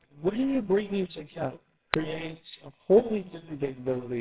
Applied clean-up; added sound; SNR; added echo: neural separator model SepFormer WHAMR!.